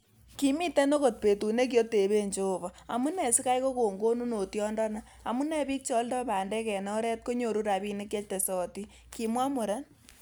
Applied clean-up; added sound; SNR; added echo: none; none; none; none.